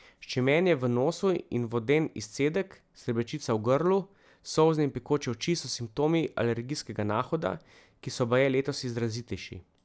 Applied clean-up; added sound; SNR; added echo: none; none; none; none.